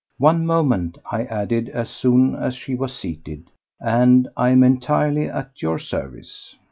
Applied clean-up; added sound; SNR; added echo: none; none; none; none.